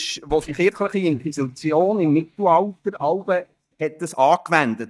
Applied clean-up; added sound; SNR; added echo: neural mask model DeepFilterNet 3.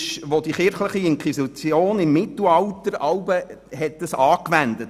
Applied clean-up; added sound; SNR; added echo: none; none; none; none.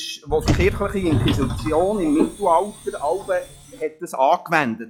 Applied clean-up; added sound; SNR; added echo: classical method log-MMSE.